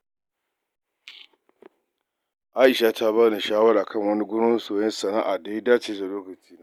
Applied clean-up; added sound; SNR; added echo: none; none; none; none.